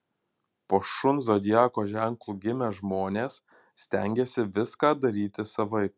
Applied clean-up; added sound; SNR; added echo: none; none; none; none.